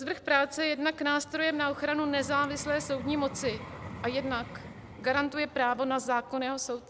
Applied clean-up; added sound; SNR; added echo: none; Vehicle; 15 dB; none.